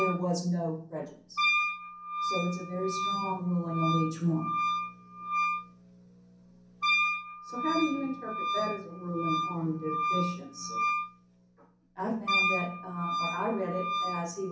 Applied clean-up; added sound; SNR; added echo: none; Wind instrument, woodwind instrument; -1 dB; reverberation time 0.6 s.